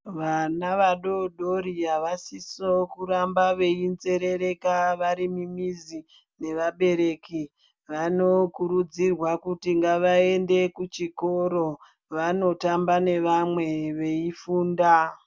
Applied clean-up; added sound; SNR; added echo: none; none; none; none.